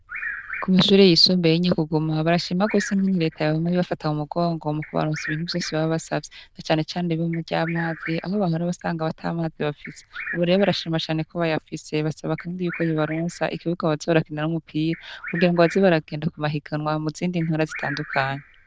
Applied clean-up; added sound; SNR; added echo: neural diffusion model UNIVERSE++.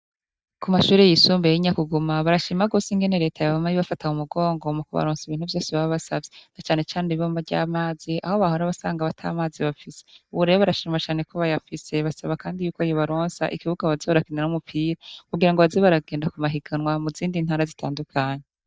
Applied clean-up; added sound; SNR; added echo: neural mask model DeepFilterNet 3.